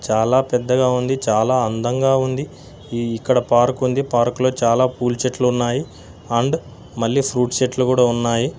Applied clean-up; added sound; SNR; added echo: none; none; none; none.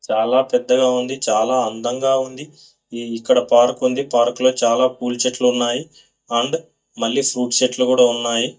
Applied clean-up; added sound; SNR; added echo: neural mask model DeepFilterNet 3.